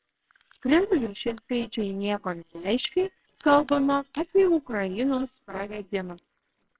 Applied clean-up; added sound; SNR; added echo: neural separator model SepFormer WHAMR!.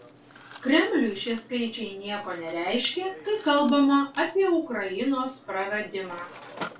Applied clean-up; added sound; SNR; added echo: none; Mechanisms; 19 dB; reverberation time 0.2 s.